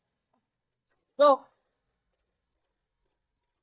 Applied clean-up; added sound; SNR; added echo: neural mask model DeepFilterNet 3.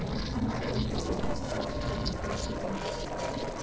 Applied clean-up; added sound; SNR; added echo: neural separator model SepFormer DNS4.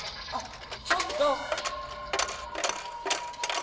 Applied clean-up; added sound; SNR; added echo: none; Coin (dropping); 0 dB; reverberation time 0.8 s.